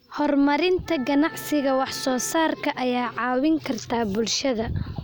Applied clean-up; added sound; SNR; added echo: none; Wind instrument, woodwind instrument; 19 dB; none.